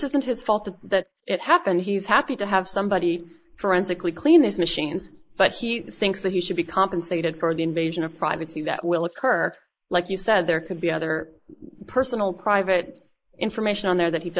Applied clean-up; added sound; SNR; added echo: neural mask model Resemble Enhance denoiser.